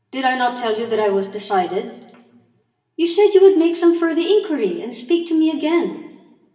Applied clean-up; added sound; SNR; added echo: none; none; none; reverberation time 1.1 s.